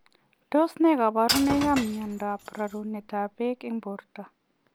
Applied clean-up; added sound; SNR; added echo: none; Shatter / Crushing; 7 dB; none.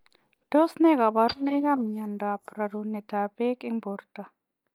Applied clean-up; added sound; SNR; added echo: neural mask model DeepFilterNet 3.